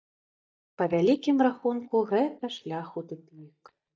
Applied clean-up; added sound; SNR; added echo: neural mask model DeepFilterNet 3.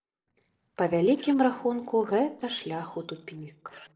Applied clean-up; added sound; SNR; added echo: neural separator model SepFormer DNS4.